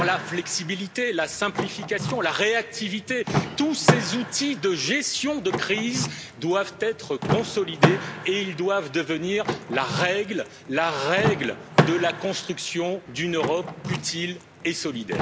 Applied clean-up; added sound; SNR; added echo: none; Door / Car; 3 dB; none.